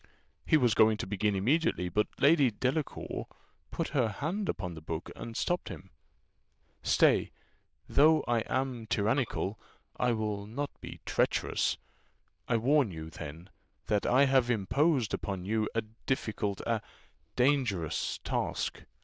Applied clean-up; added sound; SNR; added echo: neural diffusion model UNIVERSE++.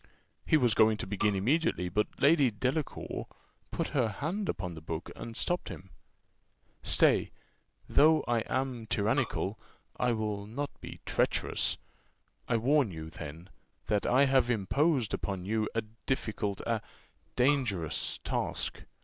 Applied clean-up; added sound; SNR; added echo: none; Bowed string instrument; 12 dB; none.